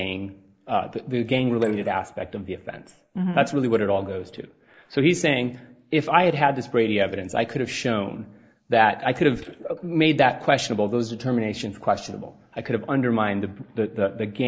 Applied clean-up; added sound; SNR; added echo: neural mask model Resemble Enhance denoiser.